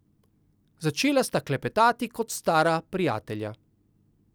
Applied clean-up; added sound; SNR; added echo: none; none; none; none.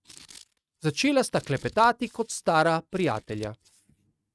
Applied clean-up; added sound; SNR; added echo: neural mask model RNNoise.